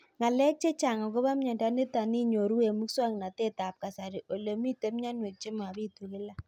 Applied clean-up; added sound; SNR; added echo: none; none; none; none.